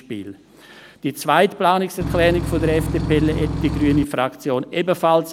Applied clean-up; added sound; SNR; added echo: none; Engine / Truck / Car; 3 dB; none.